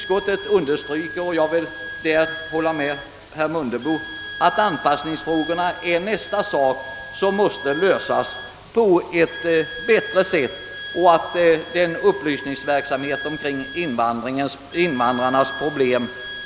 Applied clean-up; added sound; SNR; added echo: none; Wind instrument, woodwind instrument; 13 dB; none.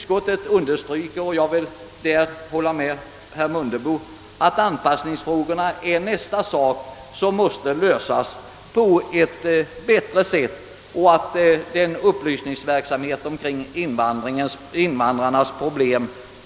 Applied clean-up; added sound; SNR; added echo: none; none; none; none.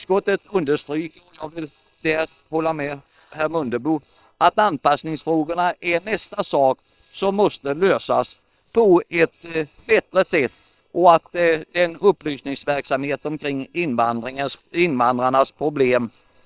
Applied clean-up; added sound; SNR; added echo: neural separator model SepFormer WHAM!.